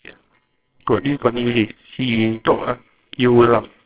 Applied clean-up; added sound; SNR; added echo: neural separator model SepFormer WHAMR!.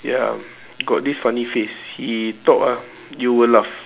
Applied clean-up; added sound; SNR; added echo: none; none; none; none.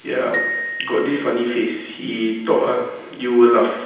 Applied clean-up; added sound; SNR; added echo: none; Glockenspiel; 11 dB; reverberation time 0.9 s.